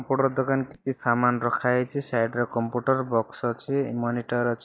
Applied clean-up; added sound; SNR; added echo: neural mask model DeepFilterNet 3.